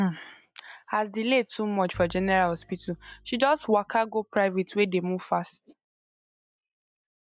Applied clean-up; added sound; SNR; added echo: neural mask model DeepFilterNet 3.